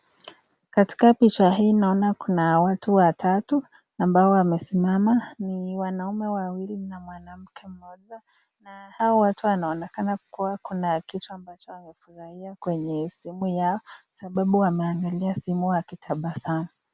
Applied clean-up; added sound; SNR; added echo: none; none; none; none.